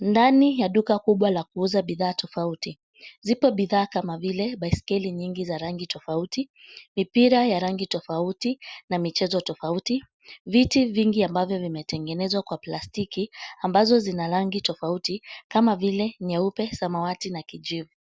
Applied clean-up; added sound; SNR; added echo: none; none; none; none.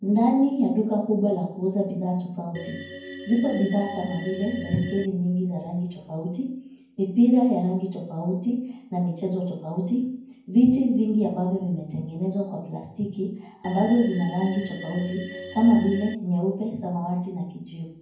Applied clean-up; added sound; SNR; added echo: none; Organ; 13 dB; reverberation time 0.9 s.